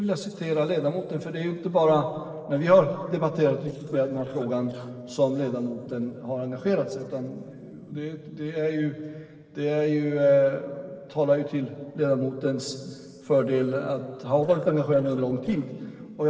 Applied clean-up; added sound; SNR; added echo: neural separator model SepFormer DNS4.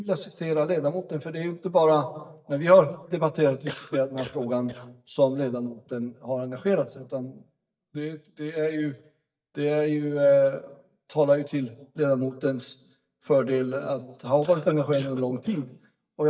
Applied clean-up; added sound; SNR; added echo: neural mask model DeepFilterNet 3.